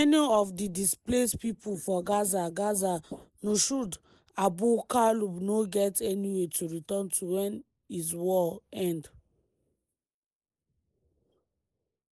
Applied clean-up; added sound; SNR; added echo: neural mask model Resemble Enhance denoiser.